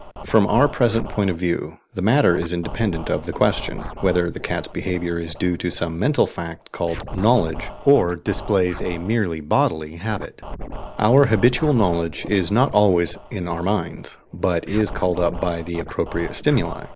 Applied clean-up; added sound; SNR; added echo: none; Scratching (performance technique); 12 dB; none.